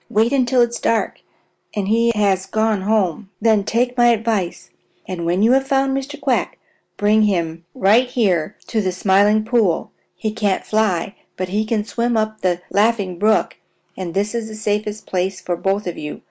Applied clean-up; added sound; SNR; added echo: none; none; none; none.